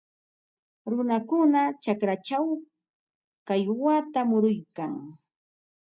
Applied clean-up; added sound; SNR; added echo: none; none; none; none.